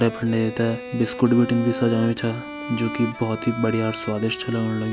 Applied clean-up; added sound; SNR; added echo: none; Bowed string instrument; 11 dB; none.